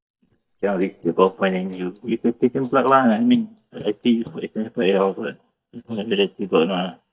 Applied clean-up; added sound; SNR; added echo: neural mask model DeepFilterNet 3.